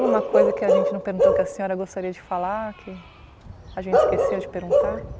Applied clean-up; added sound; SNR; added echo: none; Bark / Livestock, farm animals, working animals; -5 dB; none.